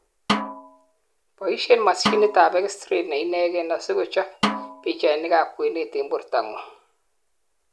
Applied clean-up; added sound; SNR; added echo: none; Snare drum; 6 dB; none.